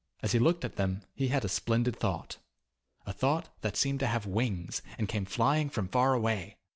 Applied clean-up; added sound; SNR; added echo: none; none; none; none.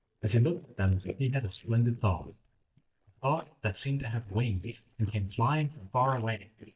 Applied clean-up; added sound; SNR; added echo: neural mask model DeepFilterNet 3.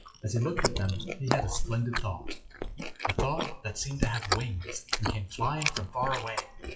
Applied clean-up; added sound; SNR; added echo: classical method WPE with log-MMSE.